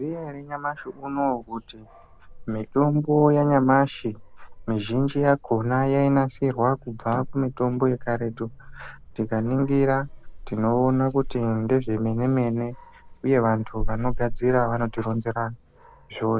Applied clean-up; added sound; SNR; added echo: none; Dog; 11 dB; none.